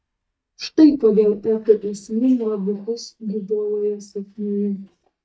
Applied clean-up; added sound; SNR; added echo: neural mask model DeepFilterNet 3.